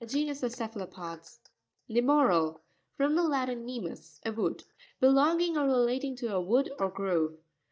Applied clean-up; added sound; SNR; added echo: neural mask model DeepFilterNet 3.